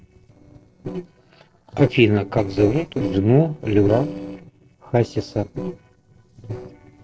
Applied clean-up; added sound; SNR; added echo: neural separator model SepFormer DNS4.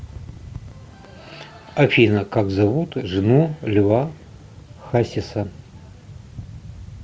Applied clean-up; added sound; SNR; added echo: none; none; none; none.